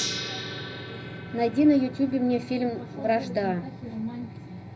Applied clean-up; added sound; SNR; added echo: none; Gong; 12 dB; reverberation time 0.4 s.